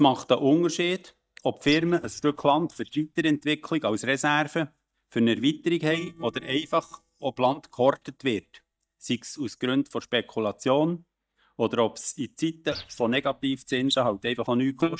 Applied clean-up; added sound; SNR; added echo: neural mask model DeepFilterNet 3.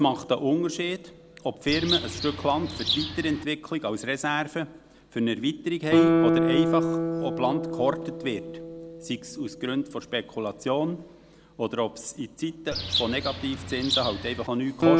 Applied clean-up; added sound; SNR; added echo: none; Guitar + Bird; 1 dB; none.